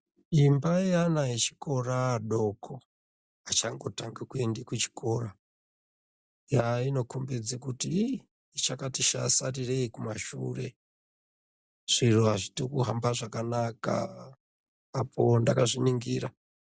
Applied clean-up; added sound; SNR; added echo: none; none; none; none.